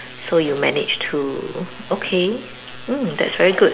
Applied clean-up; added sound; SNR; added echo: none; none; none; none.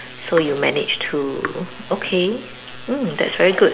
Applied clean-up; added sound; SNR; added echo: none; Raindrop / Drip; 14 dB; none.